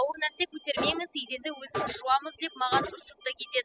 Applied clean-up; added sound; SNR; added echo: classical method spectral subtraction.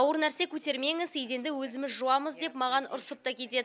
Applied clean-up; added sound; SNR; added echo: none; none; none; none.